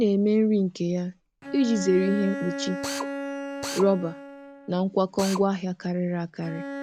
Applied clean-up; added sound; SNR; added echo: none; Drill + Bowed string instrument; 10 dB; none.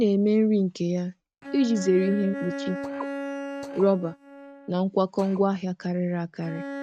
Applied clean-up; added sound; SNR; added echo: neural mask model RNNoise.